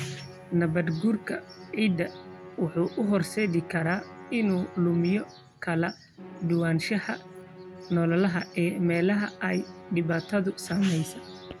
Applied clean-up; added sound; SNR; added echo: none; Musical instrument; 17 dB; none.